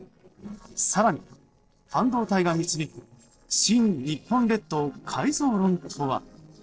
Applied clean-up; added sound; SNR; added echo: neural separator model SepFormer DNS4.